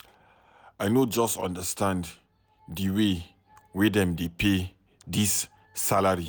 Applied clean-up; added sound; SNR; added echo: none; none; none; none.